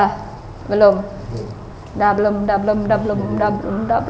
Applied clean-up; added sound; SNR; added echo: none; none; none; none.